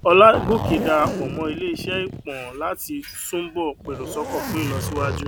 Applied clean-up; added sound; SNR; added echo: none; Zipper (clothing); 7 dB; none.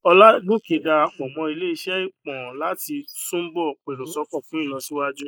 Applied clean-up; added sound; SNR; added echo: neural mask model Resemble Enhance denoiser.